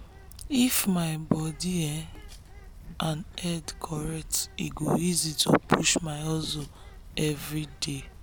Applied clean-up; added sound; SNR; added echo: none; Bird; 16 dB; none.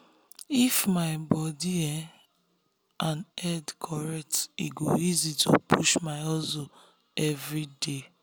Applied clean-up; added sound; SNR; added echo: none; none; none; none.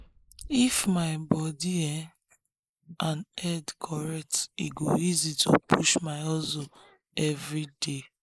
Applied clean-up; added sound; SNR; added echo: neural mask model Resemble Enhance denoiser.